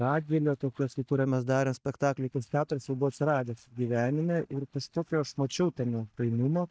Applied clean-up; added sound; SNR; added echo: neural mask model DeepFilterNet 3.